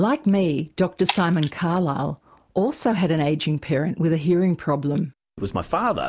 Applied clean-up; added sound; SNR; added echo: none; Shatter; 12 dB; none.